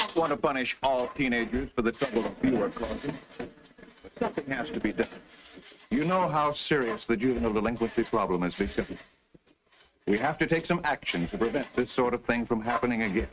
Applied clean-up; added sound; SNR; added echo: neural mask model RNNoise.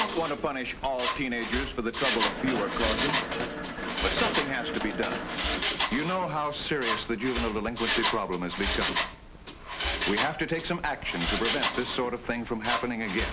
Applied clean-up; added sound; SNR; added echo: none; Mechanisms + Mechanisms; 1 dB; none.